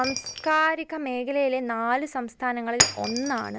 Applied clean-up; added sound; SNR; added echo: none; Shatter; 5 dB; none.